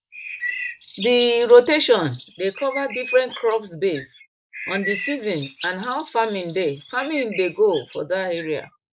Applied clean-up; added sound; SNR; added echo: neural mask model Resemble Enhance denoiser.